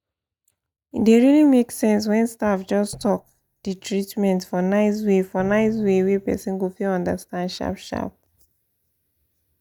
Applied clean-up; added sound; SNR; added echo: neural mask model DeepFilterNet 3.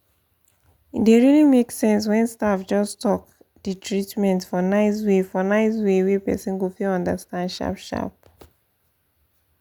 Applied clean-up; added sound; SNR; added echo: none; none; none; none.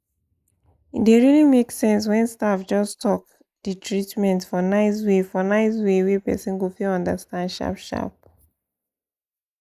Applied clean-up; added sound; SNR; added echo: neural mask model Resemble Enhance denoiser.